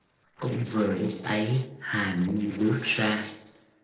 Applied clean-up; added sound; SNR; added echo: neural separator model SepFormer DNS4.